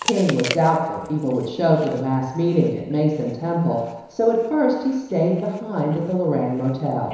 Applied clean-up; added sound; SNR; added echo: none; Chewing, mastication; 16 dB; reverberation time 1.0 s.